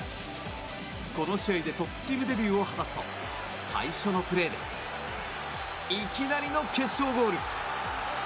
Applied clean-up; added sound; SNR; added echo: none; none; none; none.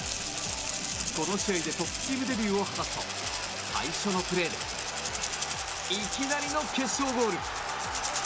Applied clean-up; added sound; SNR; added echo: none; Rattle (instrument); 4 dB; none.